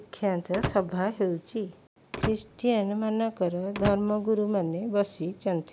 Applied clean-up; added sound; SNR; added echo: none; Slam / Wood; 10 dB; none.